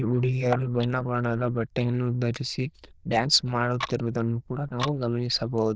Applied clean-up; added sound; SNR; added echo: neural diffusion model UNIVERSE++.